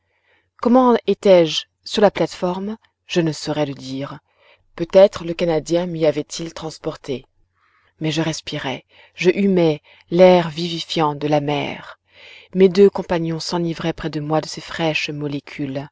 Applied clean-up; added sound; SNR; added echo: none; none; none; none.